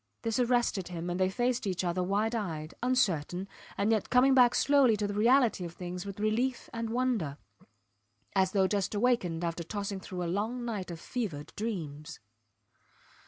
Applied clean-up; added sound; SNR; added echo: none; none; none; none.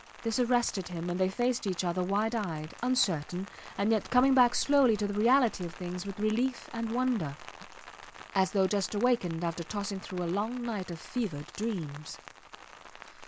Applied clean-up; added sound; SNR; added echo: none; Rain; 17 dB; none.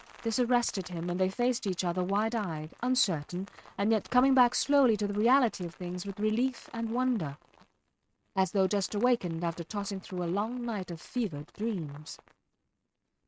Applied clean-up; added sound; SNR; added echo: neural mask model RNNoise.